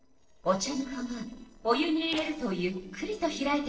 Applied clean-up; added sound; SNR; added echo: neural separator model SepFormer DNS4.